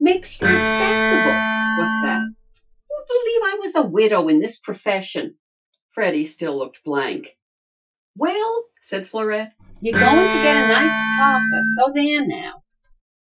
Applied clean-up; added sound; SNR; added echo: classical method Wiener filter.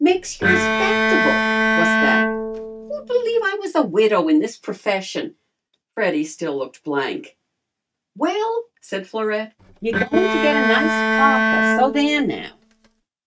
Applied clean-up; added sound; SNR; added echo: neural mask model RNNoise.